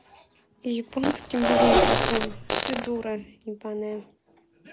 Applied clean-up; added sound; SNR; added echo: none; Engine + Fart; -3 dB; none.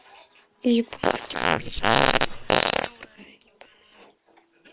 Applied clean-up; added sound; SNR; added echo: neural separator model SepFormer WHAM!.